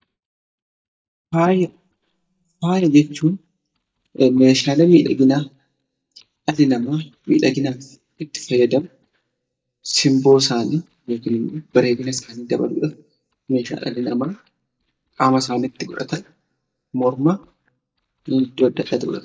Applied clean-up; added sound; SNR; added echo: neural mask model DeepFilterNet 3.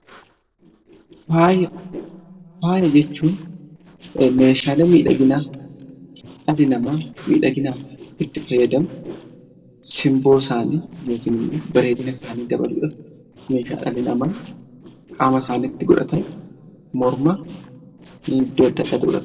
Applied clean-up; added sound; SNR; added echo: neural separator model SepFormer DNS4.